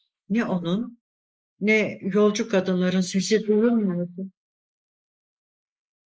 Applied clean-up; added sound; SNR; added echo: neural mask model Resemble Enhance denoiser.